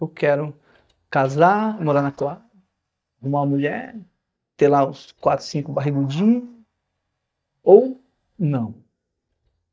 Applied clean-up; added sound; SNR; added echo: neural mask model DeepFilterNet 3.